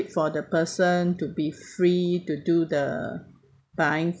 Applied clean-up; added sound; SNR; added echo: none; none; none; none.